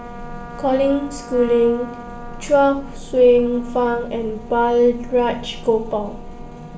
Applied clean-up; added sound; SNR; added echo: none; Trumpet; 19 dB; reverberation time 0.4 s.